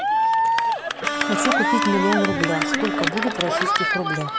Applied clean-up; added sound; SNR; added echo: none; Electric guitar + Cheering; -5 dB; none.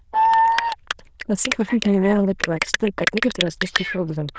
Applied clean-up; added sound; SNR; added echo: neural diffusion model UNIVERSE++.